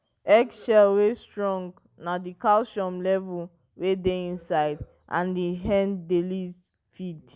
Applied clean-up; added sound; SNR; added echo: none; none; none; none.